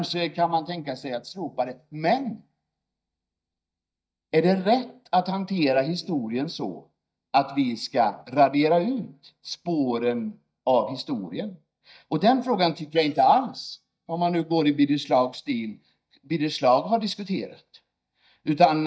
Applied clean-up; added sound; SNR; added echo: neural mask model DeepFilterNet 3.